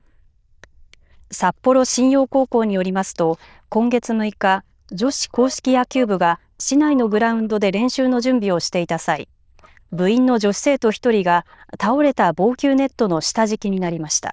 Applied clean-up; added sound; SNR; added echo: neural diffusion model UNIVERSE++.